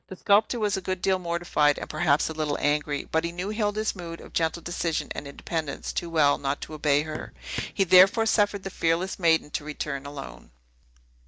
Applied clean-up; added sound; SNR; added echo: neural mask model DeepFilterNet 3.